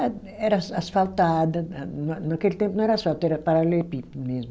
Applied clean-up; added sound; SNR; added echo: none; none; none; none.